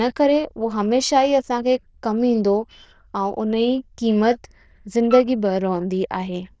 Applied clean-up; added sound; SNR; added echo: neural diffusion model UNIVERSE++.